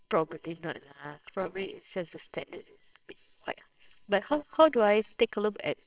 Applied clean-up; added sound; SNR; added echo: neural separator model SepFormer WHAMR!.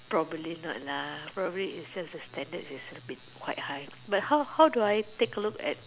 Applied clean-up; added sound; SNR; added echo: none; none; none; none.